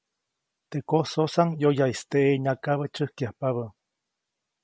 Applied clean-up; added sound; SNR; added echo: none; none; none; none.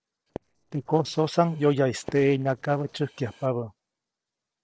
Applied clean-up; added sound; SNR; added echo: neural separator model SepFormer DNS4.